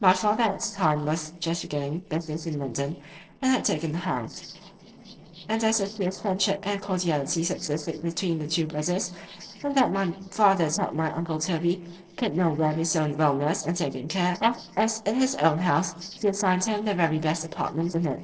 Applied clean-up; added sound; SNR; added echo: neural separator model SepFormer DNS4.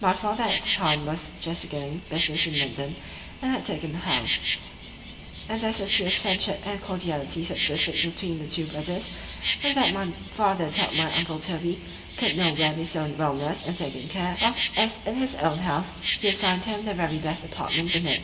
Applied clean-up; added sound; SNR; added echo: none; Insect; 1 dB; reverberation time 2.4 s.